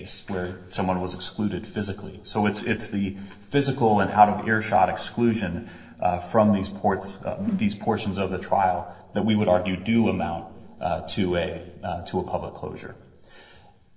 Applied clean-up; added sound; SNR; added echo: neural separator model SepFormer DNS4.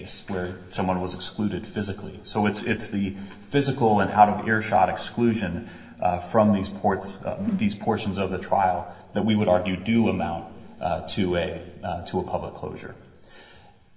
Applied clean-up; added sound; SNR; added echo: none; Whoosh, swoosh, swish; 9 dB; reverberation time 2.6 s.